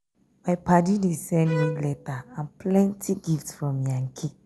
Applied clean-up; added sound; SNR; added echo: none; Bowed string instrument; 12 dB; none.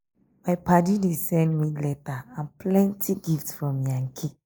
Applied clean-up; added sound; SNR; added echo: neural mask model Resemble Enhance denoiser.